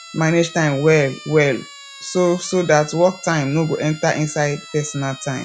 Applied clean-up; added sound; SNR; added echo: none; Siren; 20 dB; none.